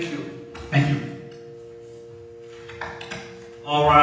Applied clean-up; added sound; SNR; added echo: none; Wind instrument, woodwind instrument; 17 dB; reverberation time 0.9 s.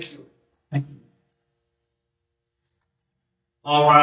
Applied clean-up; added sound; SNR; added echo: neural mask model DeepFilterNet 3.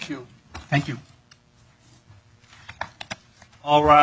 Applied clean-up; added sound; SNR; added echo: none; none; none; none.